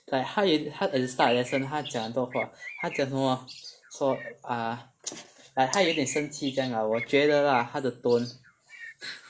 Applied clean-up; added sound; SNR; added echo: neural mask model Resemble Enhance denoiser.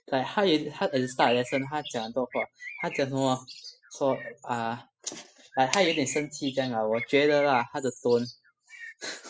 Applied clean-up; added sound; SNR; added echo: classical method spectral subtraction.